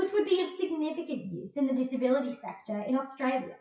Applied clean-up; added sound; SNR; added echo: classical method WPE with log-MMSE.